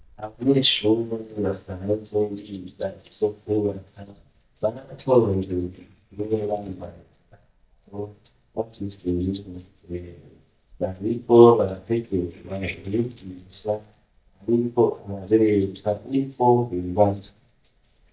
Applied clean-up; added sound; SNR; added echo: neural mask model DeepFilterNet 3.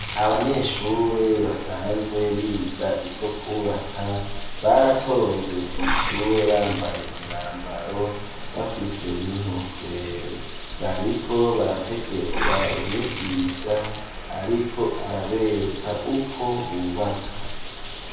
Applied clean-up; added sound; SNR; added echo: none; Bathtub (filling or washing) / Water; 6 dB; reverberation time 0.9 s.